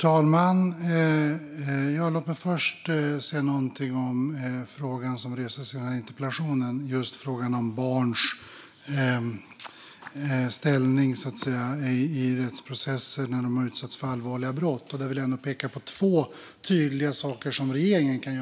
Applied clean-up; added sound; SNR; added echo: none; none; none; none.